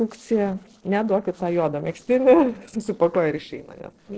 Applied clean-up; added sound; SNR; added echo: neural separator model SepFormer DNS4.